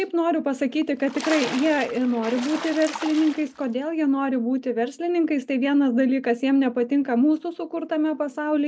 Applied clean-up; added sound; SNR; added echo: none; Splash, splatter; 13 dB; none.